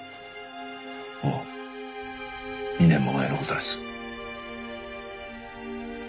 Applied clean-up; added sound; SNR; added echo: none; none; none; none.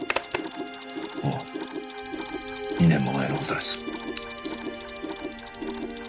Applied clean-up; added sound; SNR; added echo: none; Zipper (clothing) + Mechanisms; 6 dB; none.